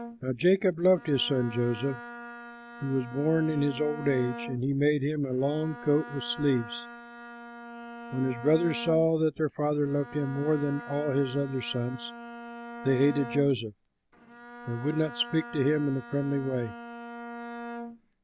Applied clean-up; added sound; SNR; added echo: none; Bowed string instrument; 14 dB; none.